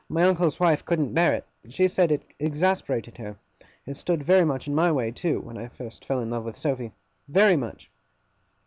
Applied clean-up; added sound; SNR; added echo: none; none; none; none.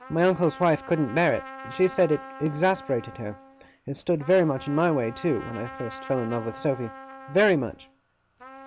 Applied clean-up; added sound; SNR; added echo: none; Trumpet; 16 dB; none.